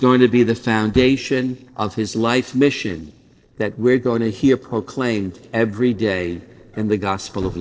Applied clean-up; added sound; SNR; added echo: neural separator model SepFormer DNS4.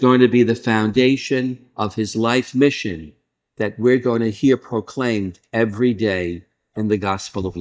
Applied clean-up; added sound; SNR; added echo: neural mask model DeepFilterNet 3.